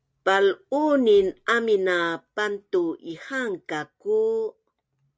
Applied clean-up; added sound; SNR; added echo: none; none; none; none.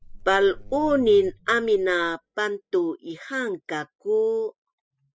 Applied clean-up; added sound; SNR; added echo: classical method spectral subtraction.